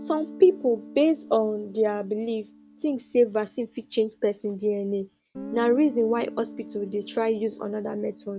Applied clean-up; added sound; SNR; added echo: none; Guitar; 17 dB; none.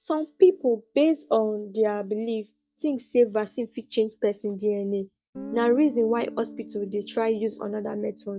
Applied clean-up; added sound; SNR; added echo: neural mask model DeepFilterNet 3.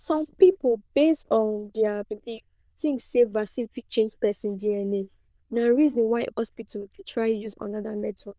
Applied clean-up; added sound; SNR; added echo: neural diffusion model UNIVERSE++.